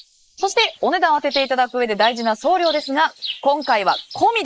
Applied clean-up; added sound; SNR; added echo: neural mask model Resemble Enhance denoiser.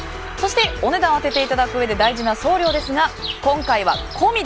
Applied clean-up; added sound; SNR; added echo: none; Bird vocalization, bird call, bird song; 11 dB; none.